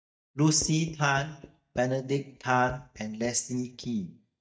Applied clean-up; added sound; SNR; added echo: neural mask model DeepFilterNet 3.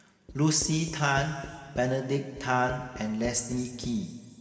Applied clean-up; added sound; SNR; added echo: none; Writing; 16 dB; reverberation time 2.2 s.